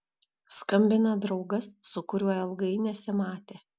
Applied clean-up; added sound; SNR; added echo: none; none; none; none.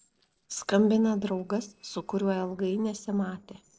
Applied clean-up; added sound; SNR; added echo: neural separator model SepFormer DNS4.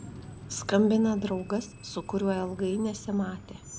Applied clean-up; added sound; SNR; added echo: none; Screech; 15 dB; none.